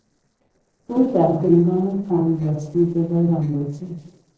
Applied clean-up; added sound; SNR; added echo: neural separator model SepFormer DNS4.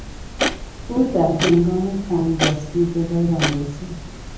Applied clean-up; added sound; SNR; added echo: none; Clock; 6 dB; reverberation time 0.7 s.